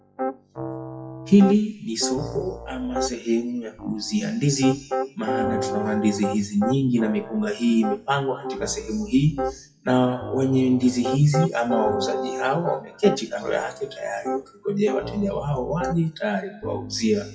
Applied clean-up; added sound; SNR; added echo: classical method WPE with log-MMSE.